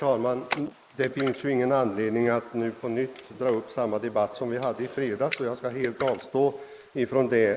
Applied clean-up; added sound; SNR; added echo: neural mask model Resemble Enhance denoiser.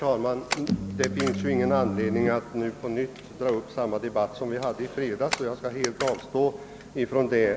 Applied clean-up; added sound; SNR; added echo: none; Camera; 13 dB; none.